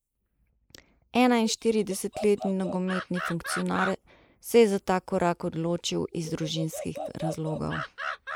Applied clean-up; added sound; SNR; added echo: neural mask model Resemble Enhance denoiser.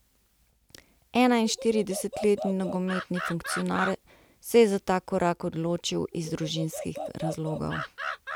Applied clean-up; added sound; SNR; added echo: none; Animal; 11 dB; none.